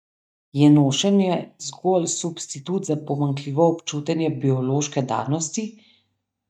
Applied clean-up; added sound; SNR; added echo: neural mask model DeepFilterNet 3.